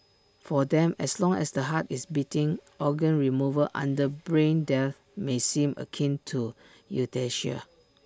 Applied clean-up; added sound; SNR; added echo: none; none; none; none.